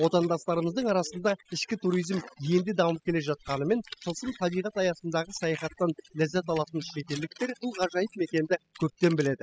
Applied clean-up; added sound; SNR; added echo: classical method spectral subtraction.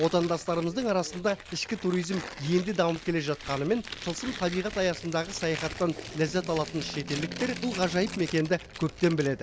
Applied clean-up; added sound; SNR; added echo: none; Tearing; 13 dB; none.